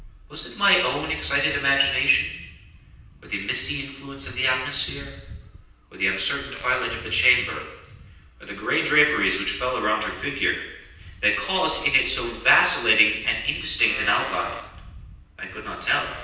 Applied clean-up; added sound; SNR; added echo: none; Livestock, farm animals, working animals; 17 dB; reverberation time 0.9 s.